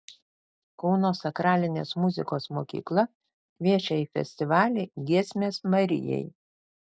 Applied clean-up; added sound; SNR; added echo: none; none; none; none.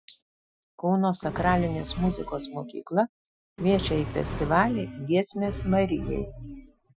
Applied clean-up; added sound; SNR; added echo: classical method Wiener filter.